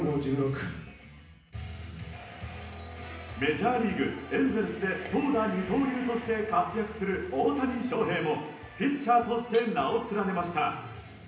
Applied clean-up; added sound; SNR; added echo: none; Cutlery, silverware; 13 dB; reverberation time 0.8 s.